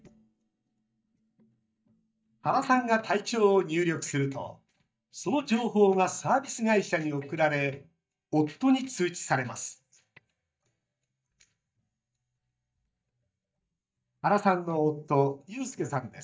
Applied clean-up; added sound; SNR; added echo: neural mask model DeepFilterNet 3.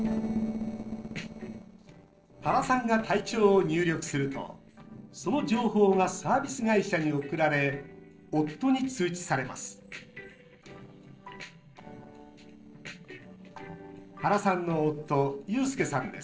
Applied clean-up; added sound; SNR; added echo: neural separator model SepFormer DNS4.